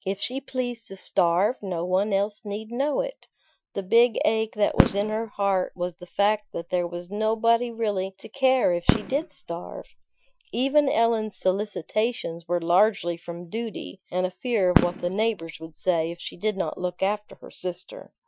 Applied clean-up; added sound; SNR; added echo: classical method Wiener filter.